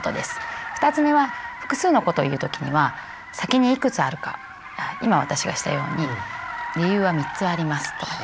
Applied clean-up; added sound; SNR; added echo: none; Car; 10 dB; none.